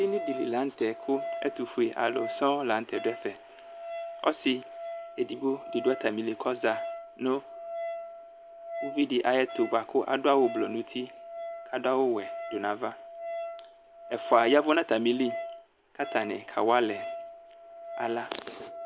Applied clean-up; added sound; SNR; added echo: none; Wind instrument, woodwind instrument; 10 dB; none.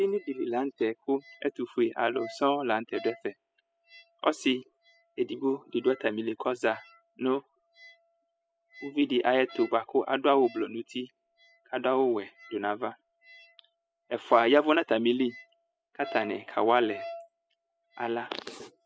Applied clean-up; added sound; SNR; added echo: classical method spectral subtraction.